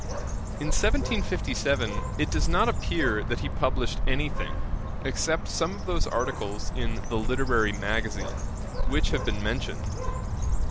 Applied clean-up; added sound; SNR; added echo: none; Bird; -3 dB; none.